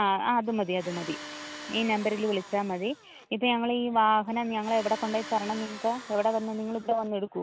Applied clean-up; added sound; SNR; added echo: none; Tools; 15 dB; none.